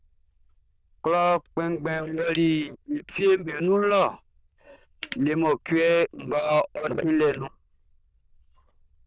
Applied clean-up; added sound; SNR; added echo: neural diffusion model UNIVERSE++.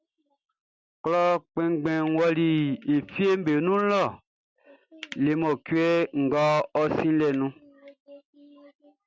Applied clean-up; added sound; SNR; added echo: none; none; none; none.